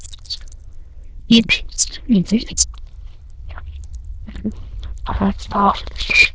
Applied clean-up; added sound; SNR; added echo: neural diffusion model UNIVERSE++.